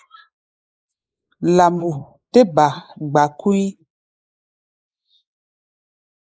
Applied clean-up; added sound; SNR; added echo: neural mask model Resemble Enhance denoiser.